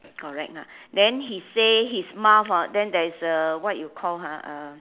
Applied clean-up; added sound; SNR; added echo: none; none; none; none.